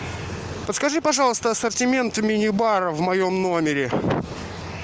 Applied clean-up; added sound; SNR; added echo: none; none; none; none.